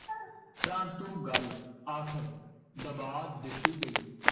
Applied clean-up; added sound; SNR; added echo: none; Walk, footsteps; -2 dB; reverberation time 1.0 s.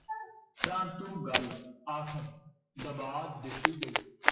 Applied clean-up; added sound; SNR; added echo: classical method WPE with log-MMSE.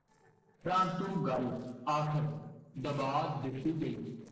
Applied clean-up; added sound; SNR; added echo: neural separator model SepFormer DNS4.